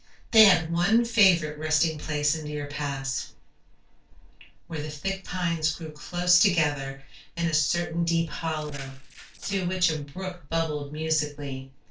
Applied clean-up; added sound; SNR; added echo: neural separator model SepFormer DNS4.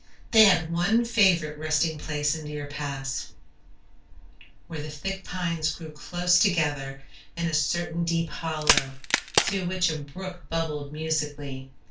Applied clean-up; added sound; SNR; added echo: none; Crack; -1 dB; reverberation time 0.2 s.